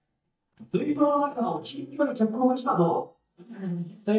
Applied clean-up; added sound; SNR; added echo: neural mask model DeepFilterNet 3.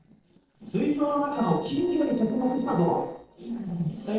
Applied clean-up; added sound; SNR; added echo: neural separator model SepFormer DNS4.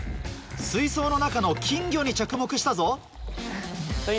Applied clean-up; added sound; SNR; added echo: none; none; none; none.